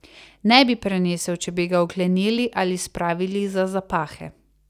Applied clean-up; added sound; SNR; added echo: none; none; none; none.